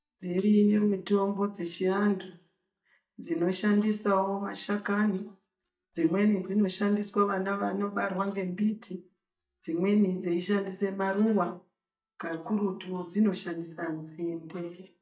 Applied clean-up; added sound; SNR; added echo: neural mask model DeepFilterNet 3.